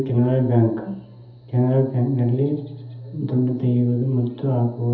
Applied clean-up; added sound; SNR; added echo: none; none; none; reverberation time 0.7 s.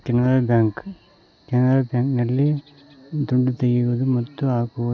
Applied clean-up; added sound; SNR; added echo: none; none; none; none.